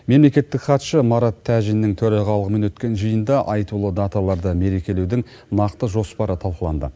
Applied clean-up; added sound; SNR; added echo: none; none; none; none.